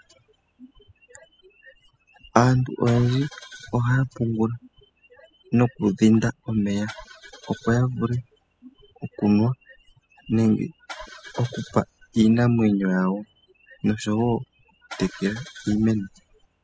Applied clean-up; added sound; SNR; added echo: classical method spectral subtraction.